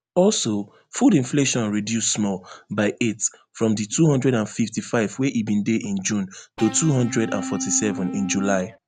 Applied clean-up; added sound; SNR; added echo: none; Electric guitar / Bass guitar; 9 dB; none.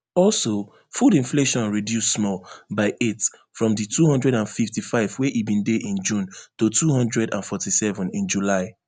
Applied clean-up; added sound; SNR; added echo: none; none; none; none.